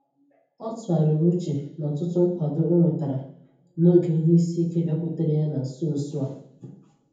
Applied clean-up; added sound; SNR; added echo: none; none; none; reverberation time 0.7 s.